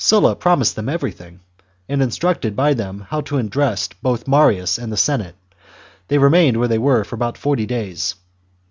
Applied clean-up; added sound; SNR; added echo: none; none; none; none.